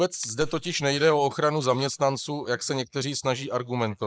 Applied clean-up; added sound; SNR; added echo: neural mask model Resemble Enhance denoiser.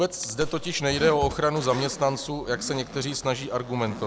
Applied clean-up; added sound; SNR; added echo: none; Zipper (clothing) + Gunshot, gunfire; 13 dB; none.